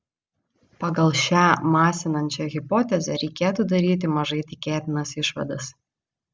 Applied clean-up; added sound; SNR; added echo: none; none; none; none.